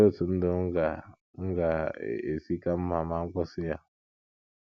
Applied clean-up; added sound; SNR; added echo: none; none; none; none.